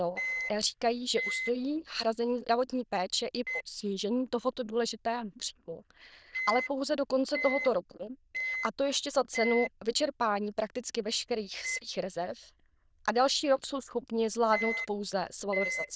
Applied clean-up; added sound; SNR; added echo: neural diffusion model UNIVERSE++.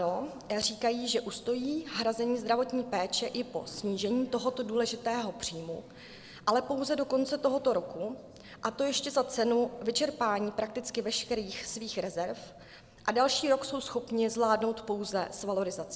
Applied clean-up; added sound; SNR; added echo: none; none; none; none.